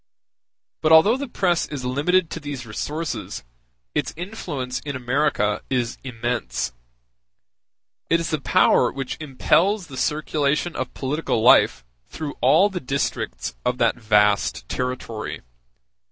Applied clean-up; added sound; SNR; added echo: none; none; none; none.